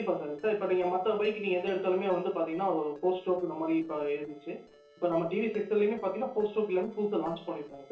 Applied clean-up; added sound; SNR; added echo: neural separator model SepFormer DNS4.